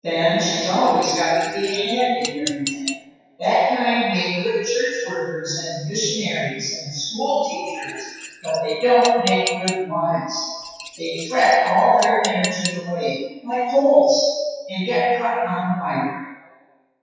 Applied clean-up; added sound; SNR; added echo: classical method WPE with log-MMSE.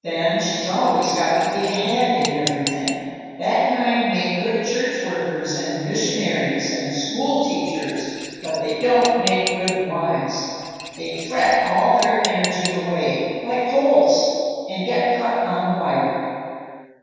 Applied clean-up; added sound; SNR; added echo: none; Cutlery, silverware / Dishes, pots, and pans; 11 dB; reverberation time 2.1 s.